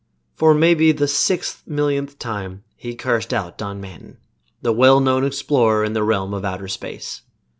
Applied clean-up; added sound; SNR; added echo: none; none; none; none.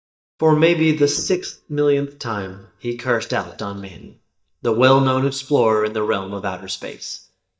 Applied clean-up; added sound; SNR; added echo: neural mask model DeepFilterNet 3.